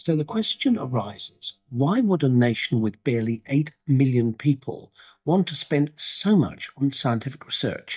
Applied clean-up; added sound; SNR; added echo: neural mask model DeepFilterNet 3.